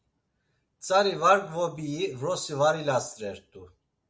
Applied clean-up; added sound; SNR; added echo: none; none; none; none.